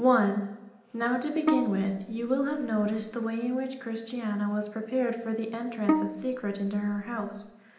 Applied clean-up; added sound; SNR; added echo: none; Bowed string instrument; 3 dB; reverberation time 0.8 s.